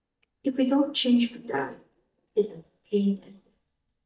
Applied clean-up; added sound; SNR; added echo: neural mask model DeepFilterNet 3.